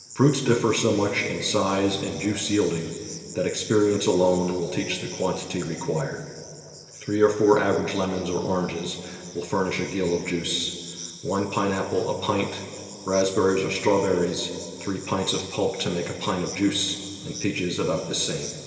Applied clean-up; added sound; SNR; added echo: none; Cricket; 17 dB; reverberation time 2.6 s.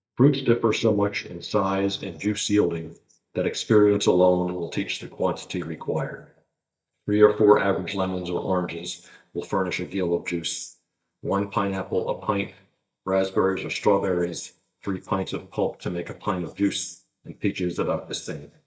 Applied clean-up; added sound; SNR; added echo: neural mask model DeepFilterNet 3.